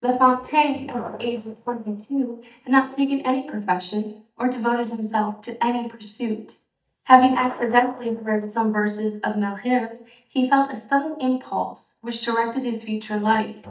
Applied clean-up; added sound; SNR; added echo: neural mask model DeepFilterNet 3.